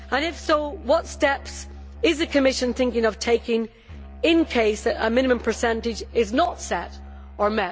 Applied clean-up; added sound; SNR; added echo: none; Musical instrument; 16 dB; none.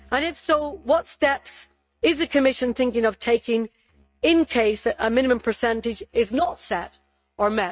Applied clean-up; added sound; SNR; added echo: neural mask model RNNoise.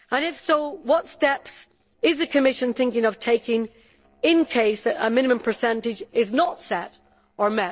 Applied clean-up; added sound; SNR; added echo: neural separator model SepFormer DNS4.